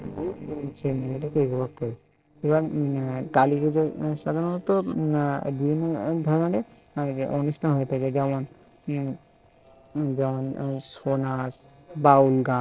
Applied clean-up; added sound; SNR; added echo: neural separator model SepFormer DNS4.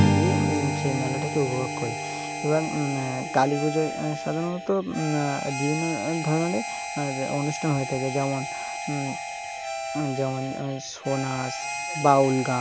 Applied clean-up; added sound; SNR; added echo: none; Strum + Harmonica; 3 dB; none.